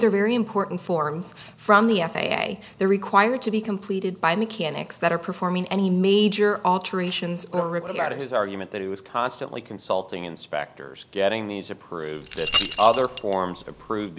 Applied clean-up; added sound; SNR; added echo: none; Rattle / Keys jangling; -3 dB; none.